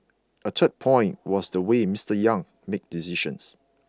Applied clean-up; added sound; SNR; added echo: none; none; none; none.